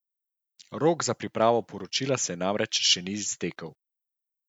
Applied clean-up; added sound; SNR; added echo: none; none; none; none.